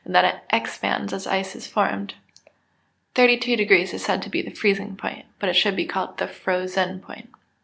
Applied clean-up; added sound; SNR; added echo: none; none; none; none.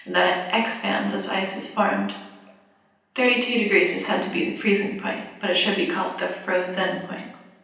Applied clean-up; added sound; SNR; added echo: none; none; none; reverberation time 0.9 s.